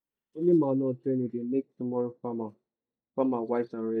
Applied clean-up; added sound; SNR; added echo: neural mask model DeepFilterNet 3.